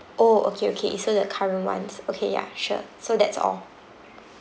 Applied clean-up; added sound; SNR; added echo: none; none; none; none.